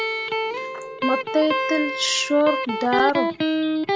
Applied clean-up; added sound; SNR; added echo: none; Electric guitar; 1 dB; none.